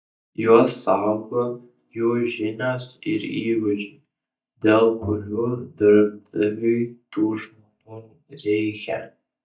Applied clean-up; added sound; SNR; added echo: neural mask model DeepFilterNet 3.